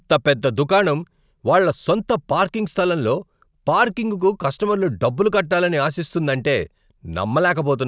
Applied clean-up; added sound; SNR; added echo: none; none; none; none.